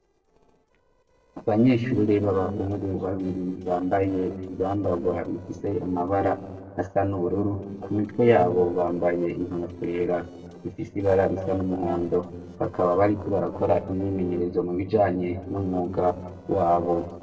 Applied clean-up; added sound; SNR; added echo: neural separator model SepFormer DNS4.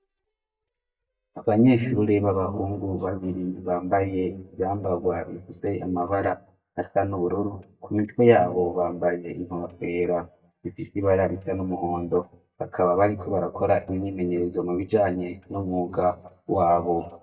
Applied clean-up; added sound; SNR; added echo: neural mask model DeepFilterNet 3.